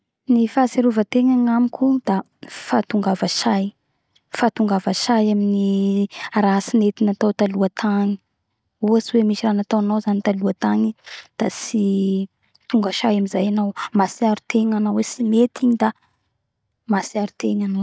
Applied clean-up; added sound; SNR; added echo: none; none; none; none.